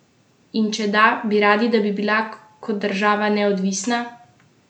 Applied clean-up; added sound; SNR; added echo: none; none; none; none.